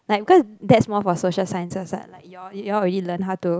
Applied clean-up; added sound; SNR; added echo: none; none; none; none.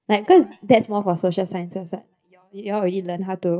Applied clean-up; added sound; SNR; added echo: neural mask model DeepFilterNet 3.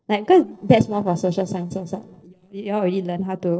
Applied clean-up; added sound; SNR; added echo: neural separator model SepFormer DNS4.